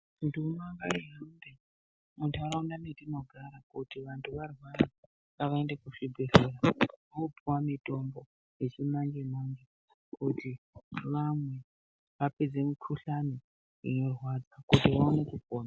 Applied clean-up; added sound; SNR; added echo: none; none; none; none.